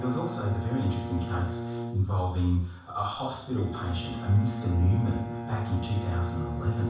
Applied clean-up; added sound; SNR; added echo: none; Bowed string instrument; 8 dB; reverberation time 0.7 s.